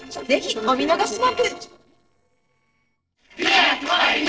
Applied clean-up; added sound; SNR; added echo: neural separator model SepFormer DNS4.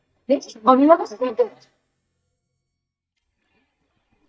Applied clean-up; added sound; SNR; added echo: neural mask model DeepFilterNet 3.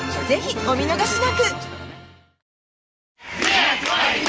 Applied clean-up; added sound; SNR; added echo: none; none; none; none.